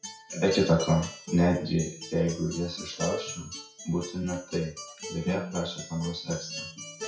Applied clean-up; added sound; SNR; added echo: classical method WPE with log-MMSE.